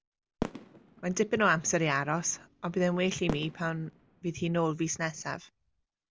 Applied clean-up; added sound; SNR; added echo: none; Fireworks; 13 dB; none.